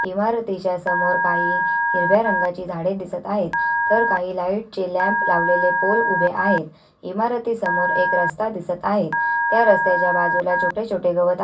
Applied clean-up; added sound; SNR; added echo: none; Telephone; 1 dB; reverberation time 0.1 s.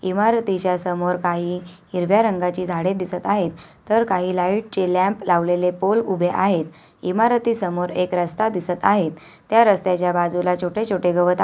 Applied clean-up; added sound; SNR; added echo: none; none; none; none.